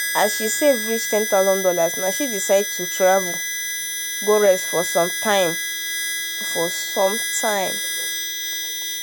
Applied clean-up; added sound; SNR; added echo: none; Harmonica; 3 dB; none.